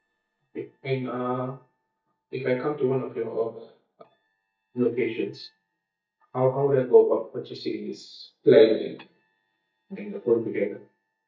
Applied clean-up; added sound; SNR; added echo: neural mask model DeepFilterNet 3.